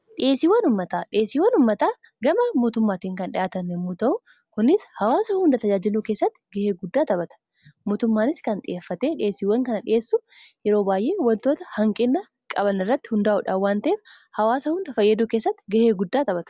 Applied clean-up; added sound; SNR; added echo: none; none; none; none.